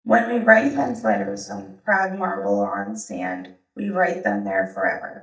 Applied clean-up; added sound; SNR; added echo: neural mask model DeepFilterNet 3.